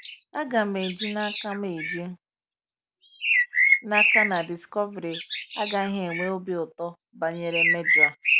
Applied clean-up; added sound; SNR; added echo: none; Bird; -3 dB; none.